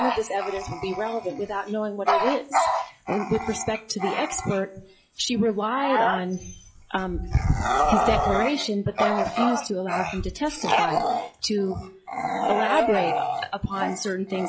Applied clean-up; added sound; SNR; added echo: classical method log-MMSE.